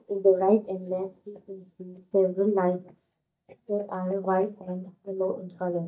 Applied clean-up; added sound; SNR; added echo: neural mask model DeepFilterNet 3.